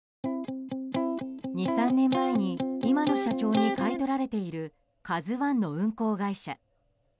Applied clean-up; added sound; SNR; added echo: none; Electric guitar; 0 dB; none.